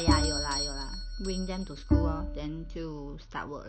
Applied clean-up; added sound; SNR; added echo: none; Bowed string instrument + Doorbell; -3 dB; none.